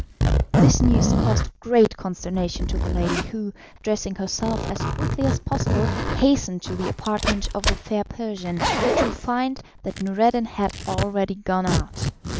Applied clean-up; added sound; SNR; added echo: none; Zipper (clothing); -1 dB; none.